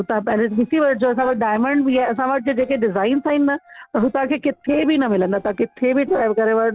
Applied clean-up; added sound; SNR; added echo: neural separator model SepFormer DNS4.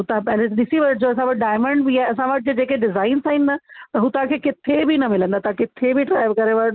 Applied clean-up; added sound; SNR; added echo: none; none; none; none.